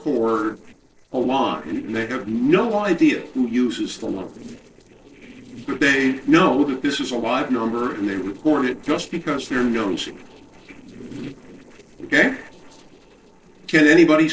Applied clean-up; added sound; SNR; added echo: neural separator model SepFormer DNS4.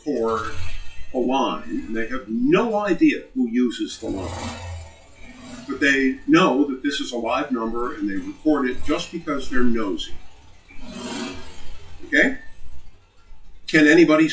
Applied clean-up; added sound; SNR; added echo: classical method WPE with log-MMSE.